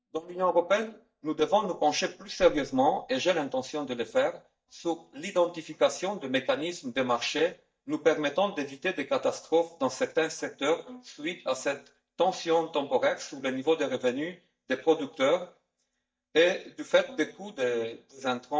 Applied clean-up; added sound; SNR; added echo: neural mask model DeepFilterNet 3.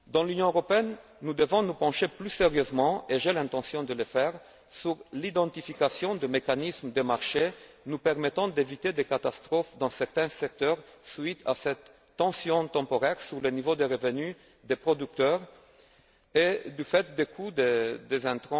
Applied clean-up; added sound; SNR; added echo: none; none; none; none.